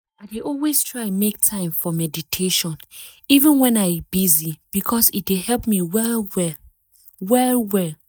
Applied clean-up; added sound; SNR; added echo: neural mask model DeepFilterNet 3.